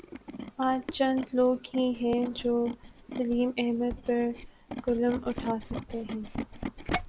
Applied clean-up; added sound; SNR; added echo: none; Tools; 10 dB; none.